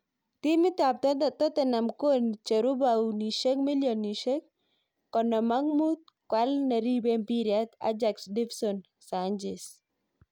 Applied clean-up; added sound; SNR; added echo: none; none; none; none.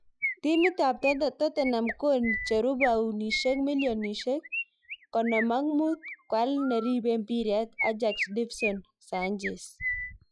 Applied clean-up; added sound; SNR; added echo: classical method log-MMSE.